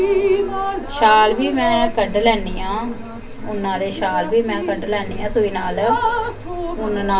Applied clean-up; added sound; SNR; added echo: none; Drip; 4 dB; reverberation time 0.2 s.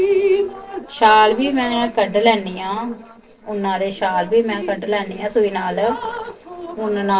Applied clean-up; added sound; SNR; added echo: neural separator model SepFormer DNS4.